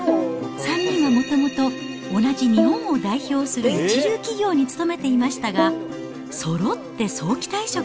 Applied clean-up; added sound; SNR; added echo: none; Bowed string instrument; 7 dB; none.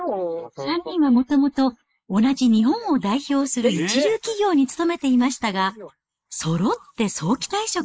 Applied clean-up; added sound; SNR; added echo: neural mask model Resemble Enhance denoiser.